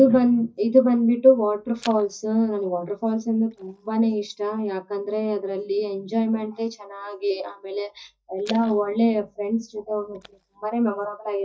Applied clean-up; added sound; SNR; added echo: neural mask model DeepFilterNet 3.